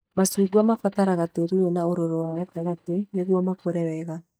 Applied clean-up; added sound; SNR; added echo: neural mask model DeepFilterNet 3.